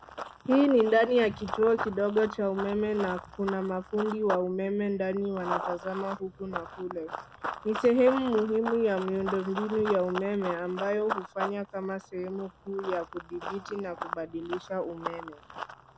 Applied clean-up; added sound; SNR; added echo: none; Run; 10 dB; none.